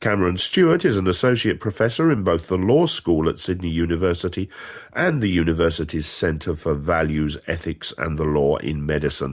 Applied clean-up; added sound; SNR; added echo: none; none; none; none.